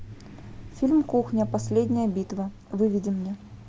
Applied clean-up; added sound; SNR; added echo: none; Truck; 13 dB; none.